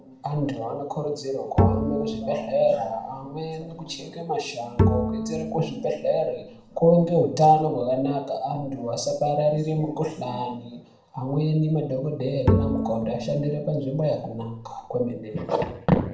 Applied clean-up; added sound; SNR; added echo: none; Bowed string instrument; 2 dB; reverberation time 0.5 s.